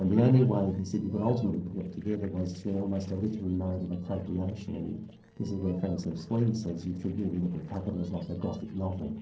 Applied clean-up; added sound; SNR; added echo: neural separator model SepFormer DNS4.